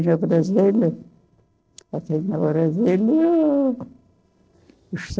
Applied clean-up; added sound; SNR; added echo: neural separator model SepFormer DNS4.